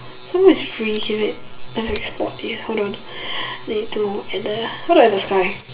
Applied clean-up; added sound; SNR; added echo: none; Chink, clink; 20 dB; reverberation time 0.7 s.